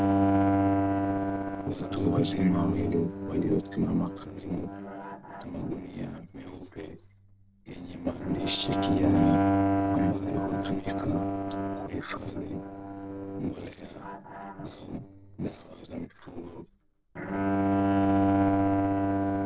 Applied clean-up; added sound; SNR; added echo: neural separator model SepFormer DNS4.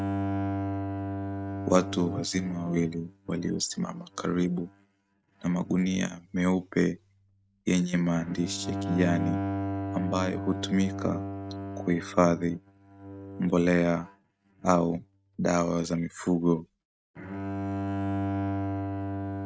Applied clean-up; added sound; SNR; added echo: neural mask model RNNoise.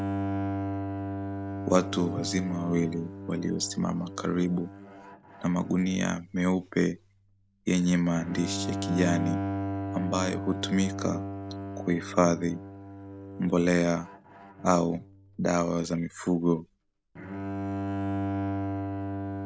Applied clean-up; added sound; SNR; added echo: none; Bowed string instrument; 6 dB; none.